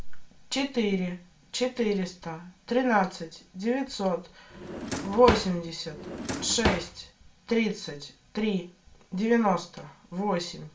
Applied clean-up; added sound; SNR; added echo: none; Drawer open or close; 3 dB; reverberation time 0.2 s.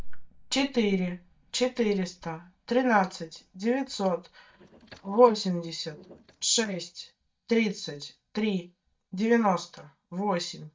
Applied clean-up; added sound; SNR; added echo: neural mask model DeepFilterNet 3.